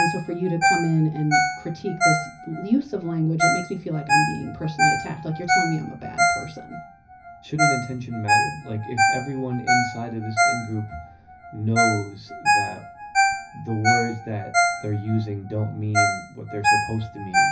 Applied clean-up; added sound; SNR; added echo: none; Ringtone; -4 dB; reverberation time 0.4 s.